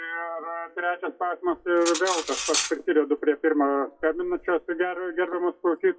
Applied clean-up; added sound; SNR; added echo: classical method WPE with log-MMSE.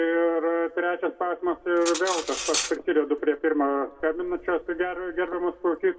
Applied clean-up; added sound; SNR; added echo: none; Cutlery, silverware; 9 dB; reverberation time 1.0 s.